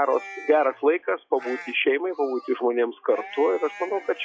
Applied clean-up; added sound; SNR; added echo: classical method log-MMSE.